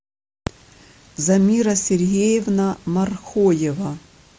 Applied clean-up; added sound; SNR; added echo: none; none; none; none.